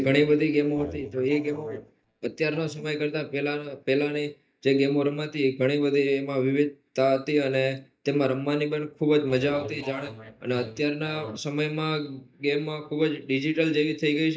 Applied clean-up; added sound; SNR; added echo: neural mask model DeepFilterNet 3.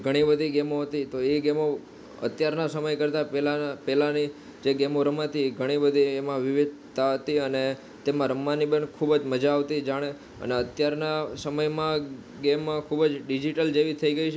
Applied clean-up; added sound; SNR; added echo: none; none; none; none.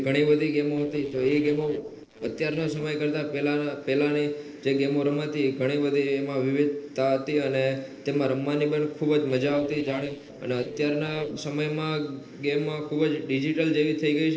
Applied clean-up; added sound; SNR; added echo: neural separator model SepFormer DNS4.